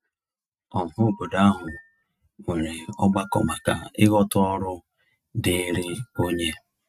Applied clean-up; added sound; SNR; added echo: neural mask model RNNoise.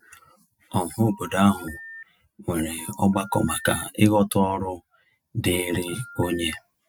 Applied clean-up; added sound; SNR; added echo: none; Telephone; 18 dB; none.